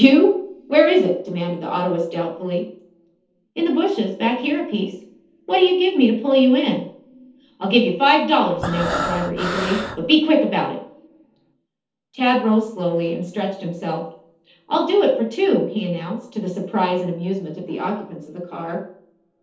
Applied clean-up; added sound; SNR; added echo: none; Breathing; 5 dB; reverberation time 0.6 s.